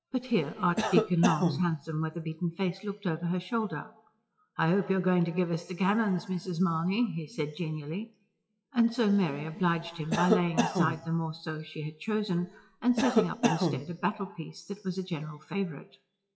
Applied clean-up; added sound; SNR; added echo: classical method WPE with log-MMSE.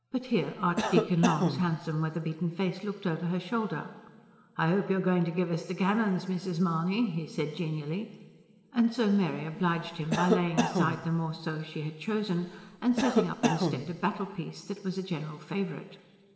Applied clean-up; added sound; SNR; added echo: none; Cough; 2 dB; reverberation time 3.0 s.